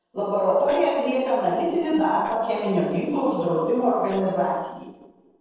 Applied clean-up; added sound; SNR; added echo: neural separator model SepFormer DNS4.